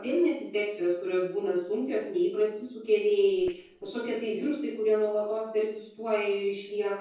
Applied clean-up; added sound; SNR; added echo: neural separator model SepFormer DNS4.